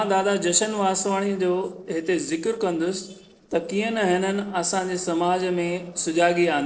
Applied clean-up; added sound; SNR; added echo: neural separator model SepFormer DNS4.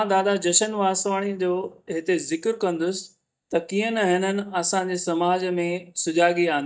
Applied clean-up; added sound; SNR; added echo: neural mask model DeepFilterNet 3.